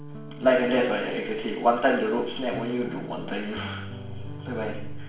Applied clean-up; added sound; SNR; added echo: none; Guitar; 12 dB; reverberation time 0.7 s.